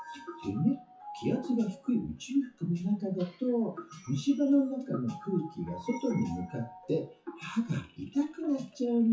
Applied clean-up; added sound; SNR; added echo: classical method WPE with log-MMSE.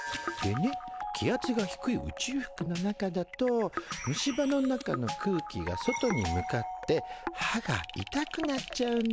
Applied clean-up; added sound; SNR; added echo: none; none; none; none.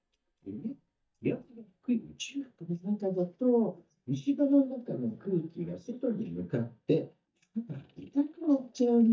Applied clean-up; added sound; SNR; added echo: neural mask model DeepFilterNet 3.